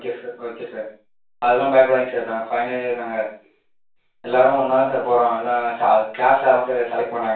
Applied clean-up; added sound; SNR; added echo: none; none; none; reverberation time 0.3 s.